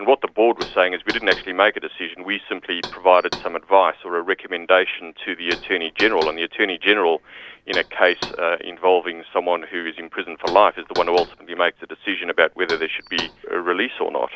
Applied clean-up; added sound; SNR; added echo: none; Knock; 16 dB; none.